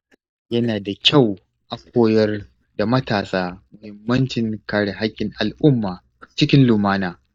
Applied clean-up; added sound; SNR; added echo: neural mask model DeepFilterNet 3.